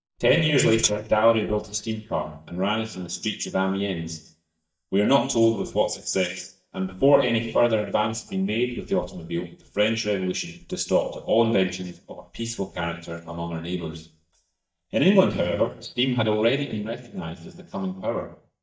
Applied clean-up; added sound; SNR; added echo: neural mask model DeepFilterNet 3.